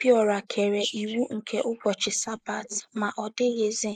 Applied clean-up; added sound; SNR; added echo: neural mask model Resemble Enhance denoiser.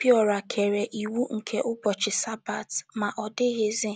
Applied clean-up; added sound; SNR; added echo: none; none; none; none.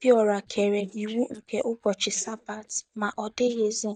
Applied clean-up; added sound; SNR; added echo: neural mask model DeepFilterNet 3.